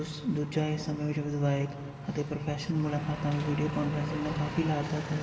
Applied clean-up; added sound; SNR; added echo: none; Engine; 11 dB; reverberation time 2.1 s.